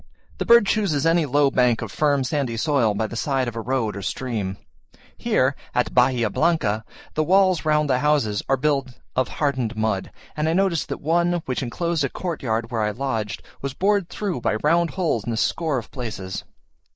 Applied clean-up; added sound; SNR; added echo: neural mask model Resemble Enhance denoiser.